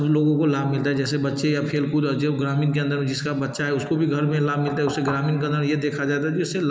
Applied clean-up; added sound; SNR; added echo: none; Knock / Wood; 12 dB; none.